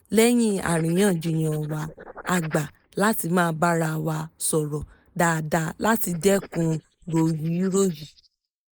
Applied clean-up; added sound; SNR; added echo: neural mask model Resemble Enhance denoiser.